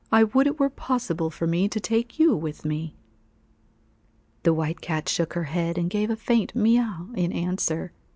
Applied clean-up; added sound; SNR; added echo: none; none; none; none.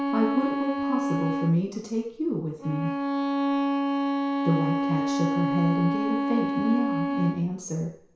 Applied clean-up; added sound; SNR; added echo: none; Bowed string instrument; -1 dB; reverberation time 0.6 s.